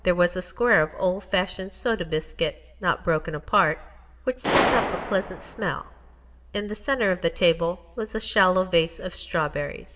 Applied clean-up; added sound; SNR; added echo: none; Gunshot, gunfire; 9 dB; reverberation time 0.7 s.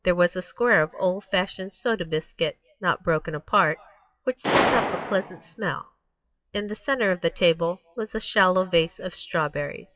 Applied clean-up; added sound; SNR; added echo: classical method WPE with log-MMSE.